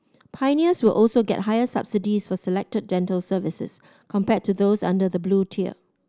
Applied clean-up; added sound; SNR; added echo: none; none; none; none.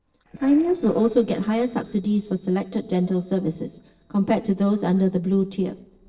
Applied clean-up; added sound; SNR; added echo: neural separator model SepFormer DNS4.